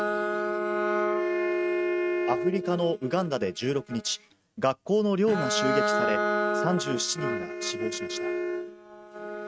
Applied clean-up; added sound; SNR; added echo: neural mask model RNNoise.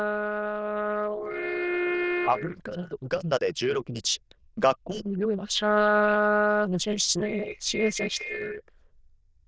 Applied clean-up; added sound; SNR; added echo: neural diffusion model UNIVERSE++.